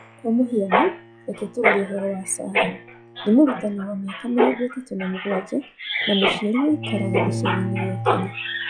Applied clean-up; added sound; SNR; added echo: classical method log-MMSE.